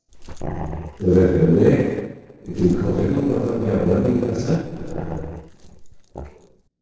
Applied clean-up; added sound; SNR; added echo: neural separator model SepFormer DNS4.